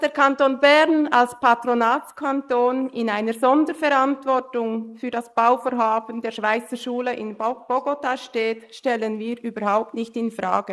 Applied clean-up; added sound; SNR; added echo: neural mask model Resemble Enhance denoiser.